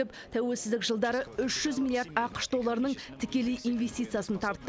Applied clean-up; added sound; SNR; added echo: none; none; none; none.